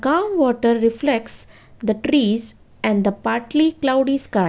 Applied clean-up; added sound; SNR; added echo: none; none; none; none.